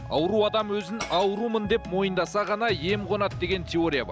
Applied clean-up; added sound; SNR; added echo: none; Shatter / Crushing; 20 dB; none.